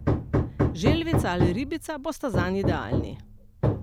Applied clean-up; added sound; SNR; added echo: none; Hammer; -4 dB; none.